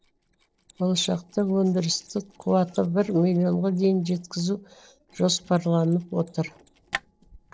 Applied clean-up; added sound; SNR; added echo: neural separator model SepFormer DNS4.